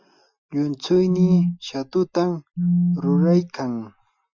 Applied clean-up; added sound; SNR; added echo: classical method Wiener filter.